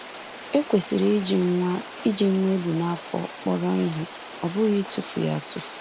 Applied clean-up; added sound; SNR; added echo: none; Rain; 14 dB; none.